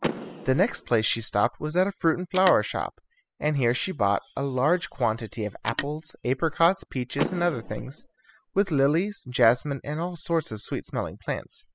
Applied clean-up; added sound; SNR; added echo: classical method spectral subtraction.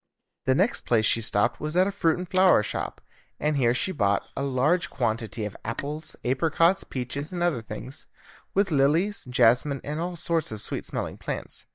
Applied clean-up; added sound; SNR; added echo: neural mask model DeepFilterNet 3.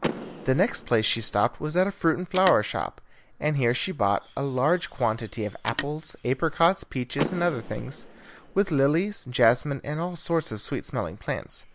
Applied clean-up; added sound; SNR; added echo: none; Door / Car + Telephone; 14 dB; none.